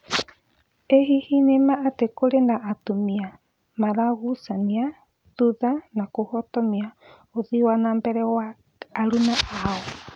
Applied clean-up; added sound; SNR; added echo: none; none; none; none.